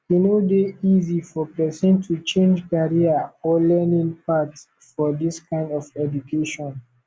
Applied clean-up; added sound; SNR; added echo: none; none; none; none.